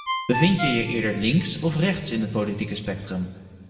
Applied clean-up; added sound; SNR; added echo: none; Ringtone; 10 dB; reverberation time 1.5 s.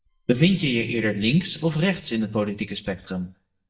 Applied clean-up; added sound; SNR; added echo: neural mask model DeepFilterNet 3.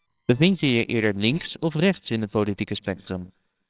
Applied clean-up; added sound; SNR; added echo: neural separator model SepFormer WHAMR!.